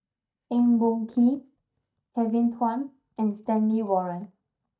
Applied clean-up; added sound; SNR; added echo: neural mask model DeepFilterNet 3.